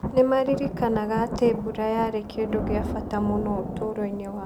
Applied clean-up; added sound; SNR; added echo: none; Thunder; 6 dB; none.